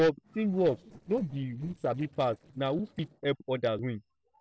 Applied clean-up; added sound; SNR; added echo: neural separator model SepFormer DNS4.